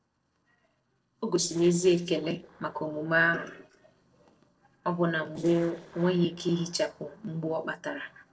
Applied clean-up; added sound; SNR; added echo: neural separator model SepFormer DNS4.